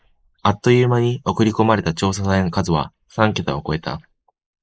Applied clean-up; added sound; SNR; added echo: neural mask model Resemble Enhance denoiser.